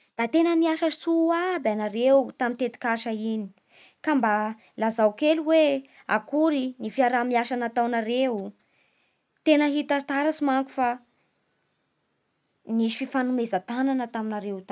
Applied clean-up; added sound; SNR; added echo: none; none; none; none.